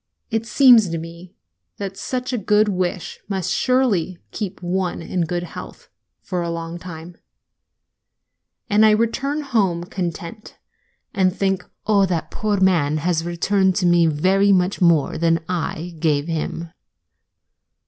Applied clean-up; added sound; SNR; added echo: none; none; none; none.